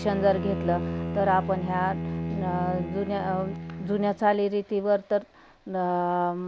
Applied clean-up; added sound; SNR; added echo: none; Bowed string instrument; 7 dB; none.